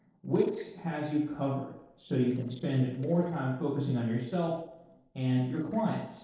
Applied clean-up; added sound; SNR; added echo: neural separator model SepFormer DNS4.